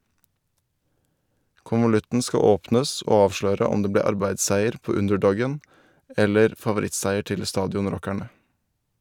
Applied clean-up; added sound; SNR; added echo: none; none; none; none.